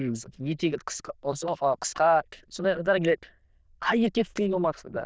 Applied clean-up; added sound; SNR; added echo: neural diffusion model UNIVERSE++.